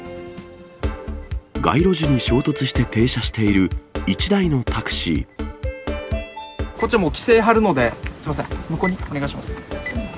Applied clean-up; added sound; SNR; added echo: none; none; none; none.